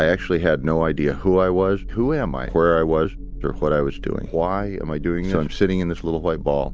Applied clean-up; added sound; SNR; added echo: none; none; none; none.